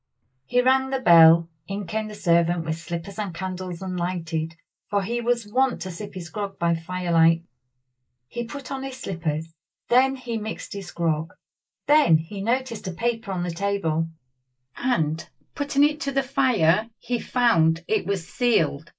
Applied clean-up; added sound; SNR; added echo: neural mask model Resemble Enhance denoiser.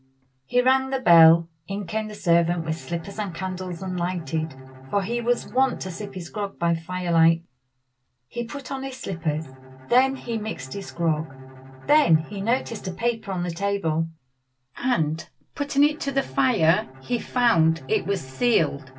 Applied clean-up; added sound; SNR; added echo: none; Bowed string instrument; 19 dB; none.